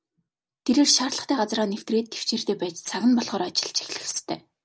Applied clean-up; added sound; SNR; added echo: none; none; none; none.